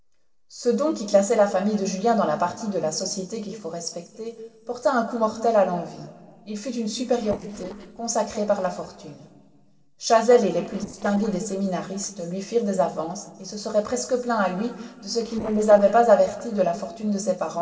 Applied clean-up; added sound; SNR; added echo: neural separator model SepFormer DNS4.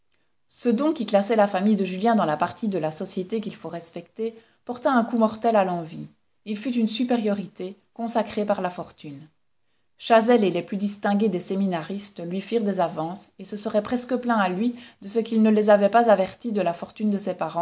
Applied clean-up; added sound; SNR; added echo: none; none; none; none.